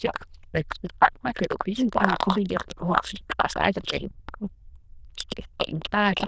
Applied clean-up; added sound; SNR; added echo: neural diffusion model UNIVERSE++.